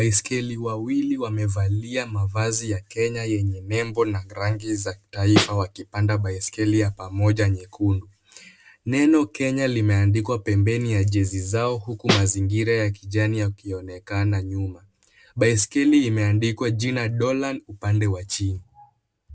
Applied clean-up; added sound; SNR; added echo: none; Snare drum; -1 dB; none.